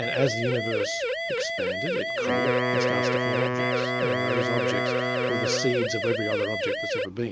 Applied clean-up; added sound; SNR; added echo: none; Wind instrument, woodwind instrument + Siren; -5 dB; none.